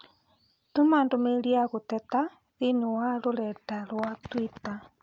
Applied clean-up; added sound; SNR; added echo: none; none; none; none.